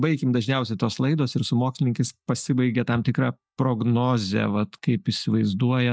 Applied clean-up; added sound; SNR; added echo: neural mask model DeepFilterNet 3.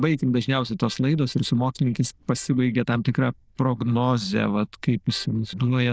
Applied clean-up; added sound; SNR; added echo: neural diffusion model UNIVERSE++.